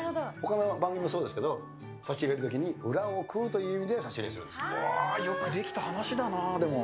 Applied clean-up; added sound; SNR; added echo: none; none; none; none.